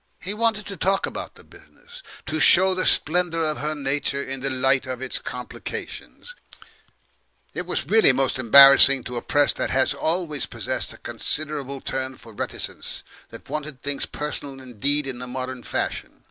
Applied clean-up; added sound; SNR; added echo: none; none; none; none.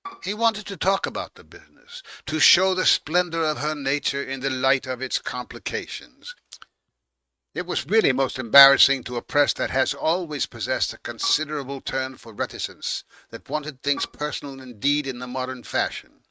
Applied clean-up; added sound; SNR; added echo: neural mask model RNNoise.